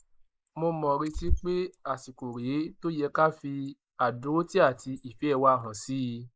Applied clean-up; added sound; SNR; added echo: neural mask model Resemble Enhance denoiser.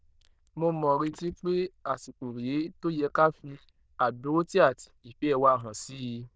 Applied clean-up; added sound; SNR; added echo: neural diffusion model UNIVERSE++.